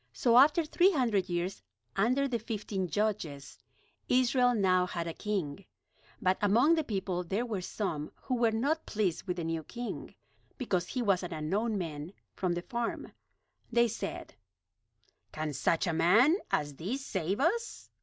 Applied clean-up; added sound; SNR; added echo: none; none; none; none.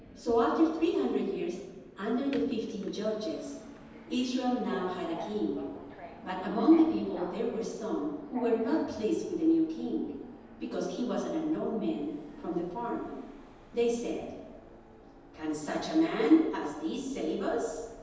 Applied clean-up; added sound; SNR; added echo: none; Subway, metro, underground; 18 dB; reverberation time 1.1 s.